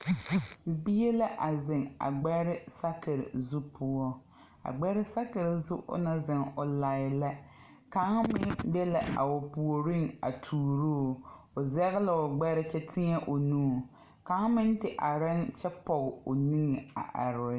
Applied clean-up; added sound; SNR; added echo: none; none; none; none.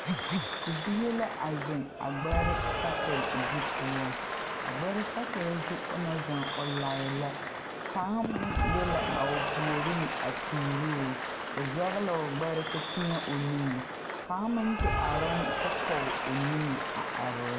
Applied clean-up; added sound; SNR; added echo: none; Applause / Cheering; 0 dB; none.